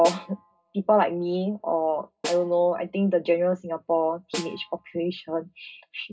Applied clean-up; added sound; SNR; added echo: none; Snare drum; 15 dB; reverberation time 0.2 s.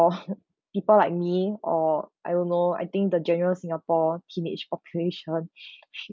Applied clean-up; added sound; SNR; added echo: none; none; none; none.